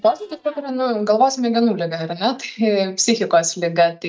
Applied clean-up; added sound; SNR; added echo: neural mask model DeepFilterNet 3.